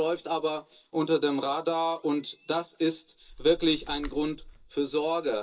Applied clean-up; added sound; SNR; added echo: none; Slam; 19 dB; reverberation time 0.2 s.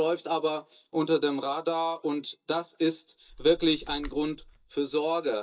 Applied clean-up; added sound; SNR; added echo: neural mask model DeepFilterNet 3.